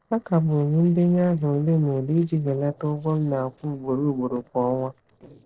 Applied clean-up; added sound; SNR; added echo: neural separator model SepFormer DNS4.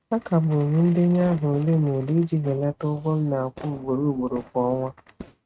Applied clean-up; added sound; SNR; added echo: neural mask model RNNoise.